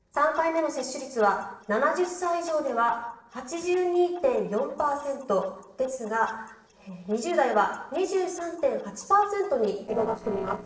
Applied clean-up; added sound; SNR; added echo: neural separator model SepFormer DNS4.